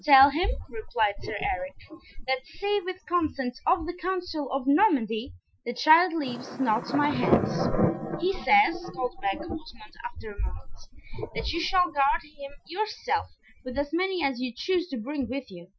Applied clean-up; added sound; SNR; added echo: classical method Wiener filter.